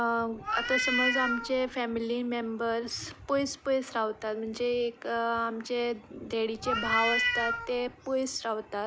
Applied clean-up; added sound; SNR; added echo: none; Meow; 0 dB; none.